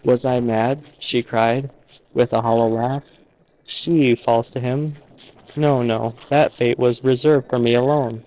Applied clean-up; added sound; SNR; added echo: neural separator model SepFormer DNS4.